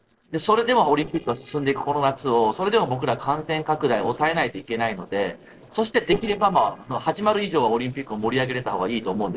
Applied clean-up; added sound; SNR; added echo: neural separator model SepFormer DNS4.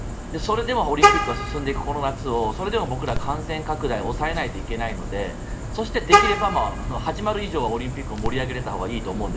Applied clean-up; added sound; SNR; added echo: none; Vehicle horn, car horn, honking; -1 dB; none.